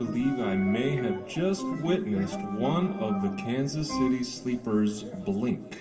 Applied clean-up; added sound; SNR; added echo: none; none; none; reverberation time 2.6 s.